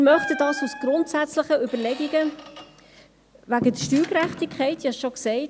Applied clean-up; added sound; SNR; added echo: none; Squeak; 12 dB; none.